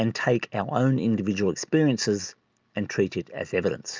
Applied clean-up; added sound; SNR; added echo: none; none; none; none.